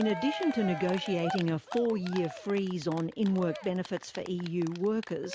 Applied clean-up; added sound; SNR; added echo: none; Cheering; 11 dB; none.